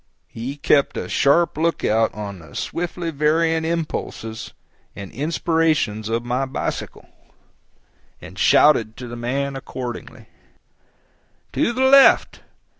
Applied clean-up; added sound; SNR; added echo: none; none; none; none.